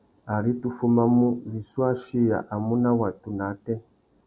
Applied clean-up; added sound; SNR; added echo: none; none; none; none.